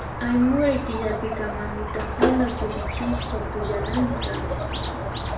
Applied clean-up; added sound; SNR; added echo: none; Squeak; 1 dB; reverberation time 0.4 s.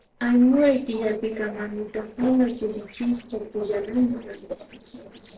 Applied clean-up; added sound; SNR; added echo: neural separator model SepFormer DNS4.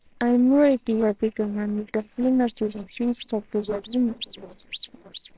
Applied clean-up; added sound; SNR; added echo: neural separator model SepFormer WHAMR!.